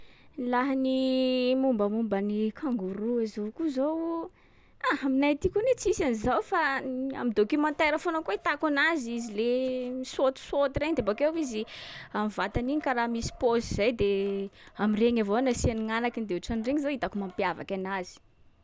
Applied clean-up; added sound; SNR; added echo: none; none; none; none.